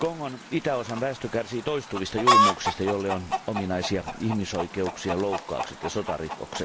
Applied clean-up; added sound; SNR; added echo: none; Chicken, rooster; 0 dB; none.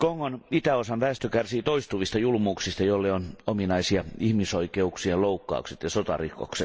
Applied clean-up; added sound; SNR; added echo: none; none; none; none.